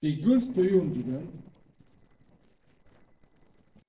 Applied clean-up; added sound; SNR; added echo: neural separator model SepFormer DNS4.